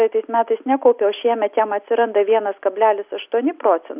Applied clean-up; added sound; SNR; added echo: none; none; none; none.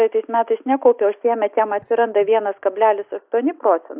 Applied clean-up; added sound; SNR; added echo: neural mask model DeepFilterNet 3.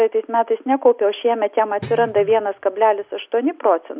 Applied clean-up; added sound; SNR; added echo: none; Guitar; 19 dB; none.